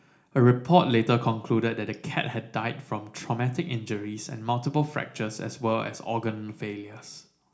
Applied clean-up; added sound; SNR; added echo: none; none; none; reverberation time 0.4 s.